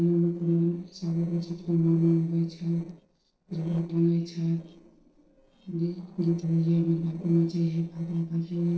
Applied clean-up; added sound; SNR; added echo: neural separator model SepFormer DNS4.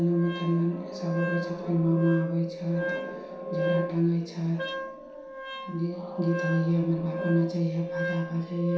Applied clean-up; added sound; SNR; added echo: none; Wind instrument, woodwind instrument; 7 dB; reverberation time 0.7 s.